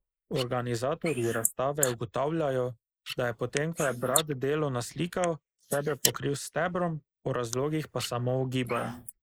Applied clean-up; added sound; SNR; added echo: neural mask model Resemble Enhance denoiser.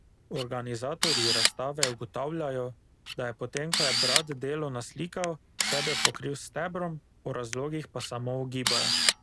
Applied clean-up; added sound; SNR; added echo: none; Camera; -2 dB; none.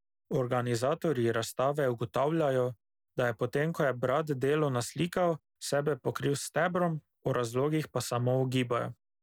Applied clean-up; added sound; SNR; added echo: none; none; none; none.